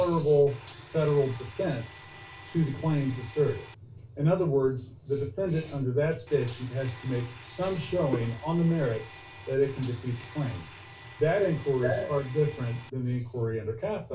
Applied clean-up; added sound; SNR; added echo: none; Domestic sounds, home sounds; 19 dB; reverberation time 0.2 s.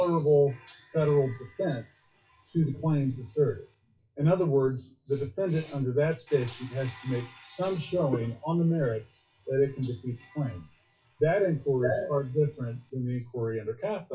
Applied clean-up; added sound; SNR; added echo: classical method WPE with log-MMSE.